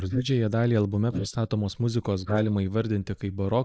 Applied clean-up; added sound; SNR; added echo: neural mask model Resemble Enhance denoiser.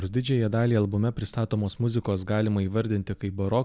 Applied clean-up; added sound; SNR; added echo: none; none; none; none.